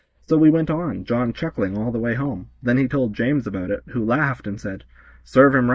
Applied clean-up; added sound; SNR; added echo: neural mask model DeepFilterNet 3.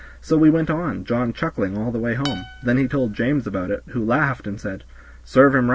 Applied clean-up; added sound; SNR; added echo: none; Acoustic guitar; 17 dB; none.